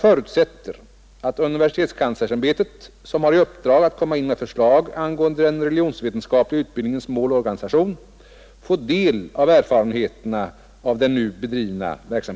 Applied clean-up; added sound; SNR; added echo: none; none; none; none.